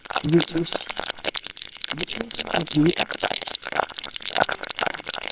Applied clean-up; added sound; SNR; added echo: neural separator model SepFormer WHAMR!.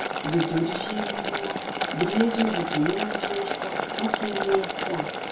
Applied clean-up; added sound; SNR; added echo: none; Boiling; 1 dB; reverberation time 0.3 s.